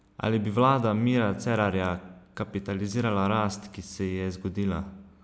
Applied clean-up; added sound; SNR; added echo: none; none; none; none.